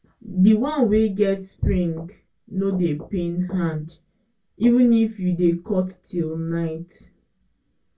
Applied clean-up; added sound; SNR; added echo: none; none; none; reverberation time 0.2 s.